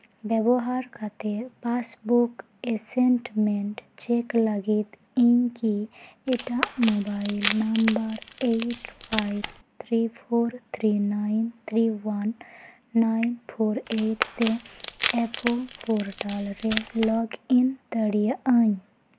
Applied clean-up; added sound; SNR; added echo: none; Wood; 7 dB; none.